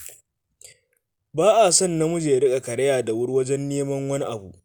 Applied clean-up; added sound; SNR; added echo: none; none; none; none.